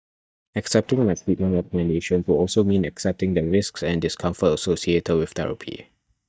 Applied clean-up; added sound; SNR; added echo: neural mask model DeepFilterNet 3.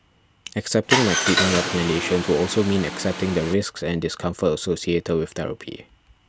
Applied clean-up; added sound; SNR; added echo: none; Car; 2 dB; none.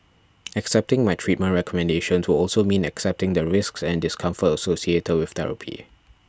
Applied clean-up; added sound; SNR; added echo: none; none; none; none.